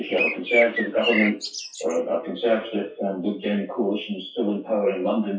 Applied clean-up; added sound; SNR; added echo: classical method WPE with log-MMSE.